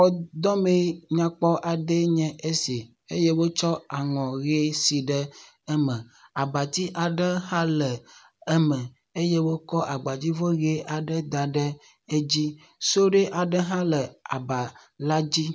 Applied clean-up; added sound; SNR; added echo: none; none; none; none.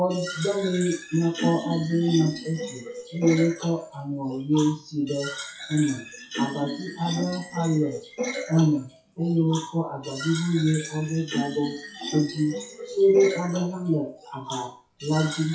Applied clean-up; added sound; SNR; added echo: classical method WPE with log-MMSE.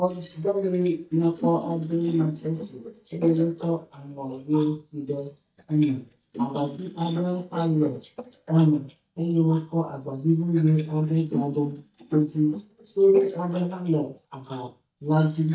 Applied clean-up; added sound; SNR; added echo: neural mask model DeepFilterNet 3.